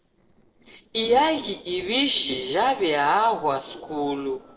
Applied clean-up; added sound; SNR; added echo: neural separator model SepFormer DNS4.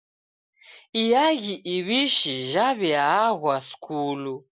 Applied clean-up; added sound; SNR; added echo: none; none; none; none.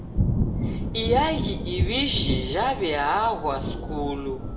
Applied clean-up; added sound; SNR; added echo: none; Thunder / Rain; 1 dB; reverberation time 1.2 s.